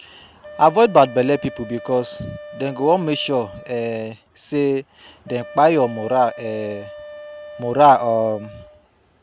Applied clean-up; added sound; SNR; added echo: none; Wind instrument, woodwind instrument; 18 dB; none.